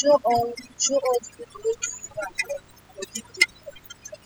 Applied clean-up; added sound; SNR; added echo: classical method spectral subtraction.